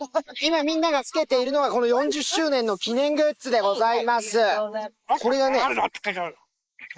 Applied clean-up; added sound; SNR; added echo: neural mask model Resemble Enhance denoiser.